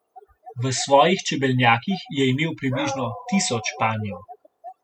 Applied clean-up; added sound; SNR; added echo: classical method spectral subtraction.